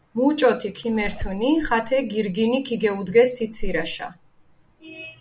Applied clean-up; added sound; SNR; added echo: none; Zipper (clothing); 12 dB; none.